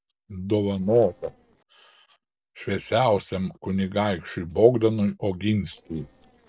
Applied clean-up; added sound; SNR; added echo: neural separator model SepFormer DNS4.